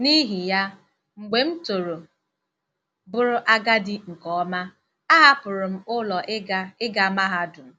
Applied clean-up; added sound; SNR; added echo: none; none; none; none.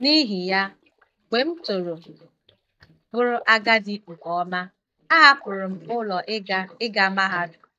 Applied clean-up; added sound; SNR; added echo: neural mask model DeepFilterNet 3.